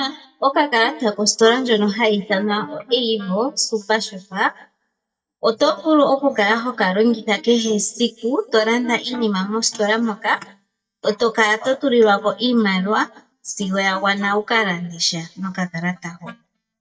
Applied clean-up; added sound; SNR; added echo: neural mask model DeepFilterNet 3.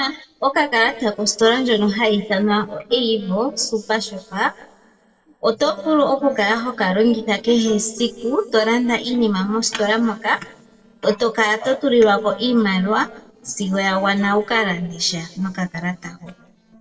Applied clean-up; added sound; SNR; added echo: neural separator model SepFormer DNS4.